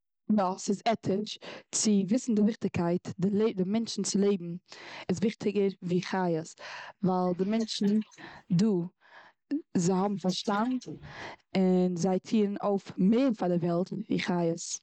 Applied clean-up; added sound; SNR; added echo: neural mask model Resemble Enhance denoiser.